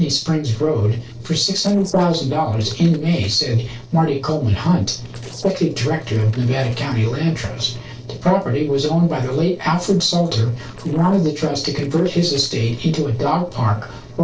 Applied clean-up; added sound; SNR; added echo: neural separator model SepFormer DNS4.